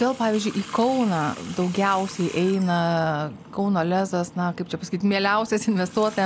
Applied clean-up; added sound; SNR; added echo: none; Water tap, faucet; 18 dB; none.